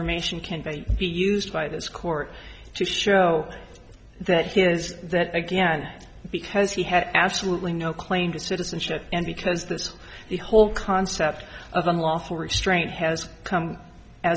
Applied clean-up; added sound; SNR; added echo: none; none; none; none.